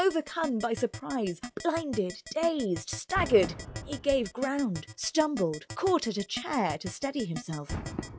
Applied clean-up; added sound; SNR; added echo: classical method log-MMSE.